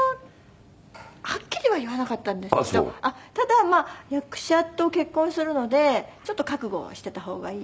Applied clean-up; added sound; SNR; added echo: none; none; none; none.